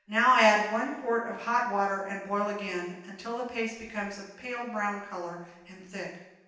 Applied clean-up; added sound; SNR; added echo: none; none; none; reverberation time 0.9 s.